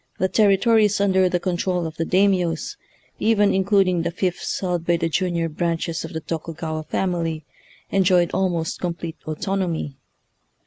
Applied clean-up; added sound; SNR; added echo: none; none; none; none.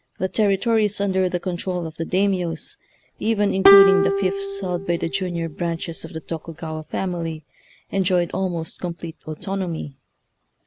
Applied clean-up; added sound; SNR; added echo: none; Plucked string instrument; -2 dB; none.